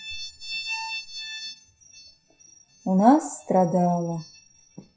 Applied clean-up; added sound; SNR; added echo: classical method WPE with log-MMSE.